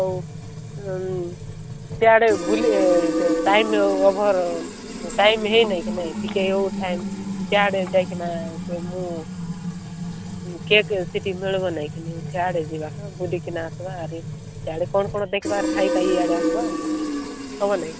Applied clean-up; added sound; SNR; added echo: none; Fill (with liquid); 5 dB; none.